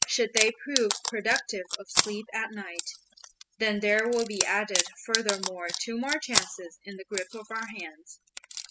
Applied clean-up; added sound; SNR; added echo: classical method spectral subtraction.